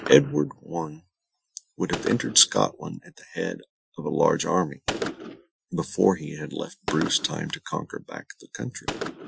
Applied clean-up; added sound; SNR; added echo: classical method Wiener filter.